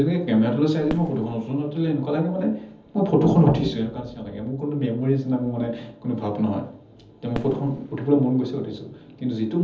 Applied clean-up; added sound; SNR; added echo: none; Fireworks; 17 dB; reverberation time 0.7 s.